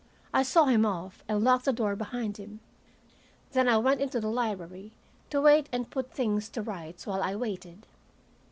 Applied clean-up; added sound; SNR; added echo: none; none; none; none.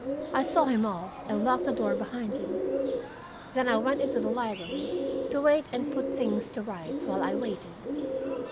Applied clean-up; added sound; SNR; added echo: none; Bird; 2 dB; none.